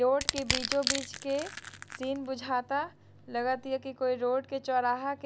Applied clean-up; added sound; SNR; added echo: none; Crushing; 6 dB; none.